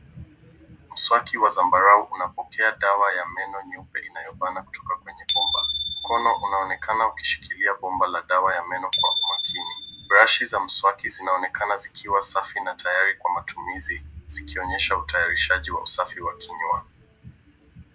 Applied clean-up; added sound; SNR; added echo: none; Bicycle bell; 5 dB; none.